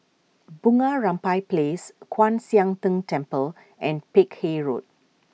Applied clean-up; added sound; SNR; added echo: none; none; none; none.